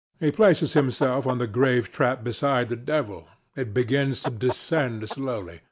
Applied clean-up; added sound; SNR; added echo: none; Chicken, rooster; 14 dB; none.